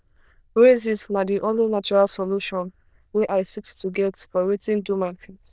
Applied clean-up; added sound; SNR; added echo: neural diffusion model UNIVERSE++.